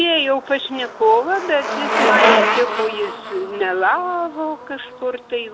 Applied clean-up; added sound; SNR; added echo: none; Bicycle; 2 dB; none.